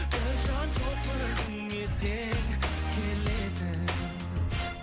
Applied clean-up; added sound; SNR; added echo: none; Meow; 17 dB; none.